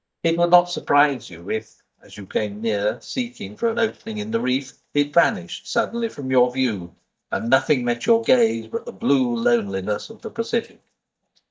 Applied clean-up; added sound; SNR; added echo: neural mask model DeepFilterNet 3.